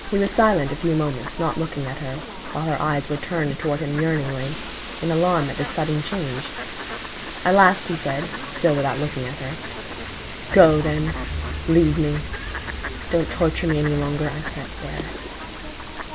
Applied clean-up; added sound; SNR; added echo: none; Fowl; 11 dB; none.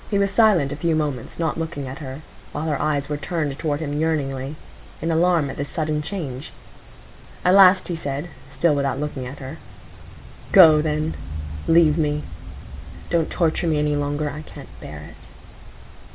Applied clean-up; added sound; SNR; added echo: none; none; none; none.